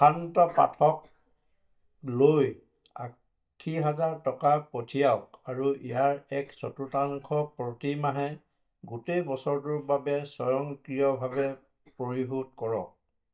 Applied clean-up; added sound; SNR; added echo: neural mask model DeepFilterNet 3.